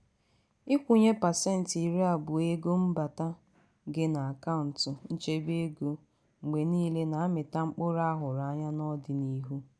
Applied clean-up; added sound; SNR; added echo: none; none; none; none.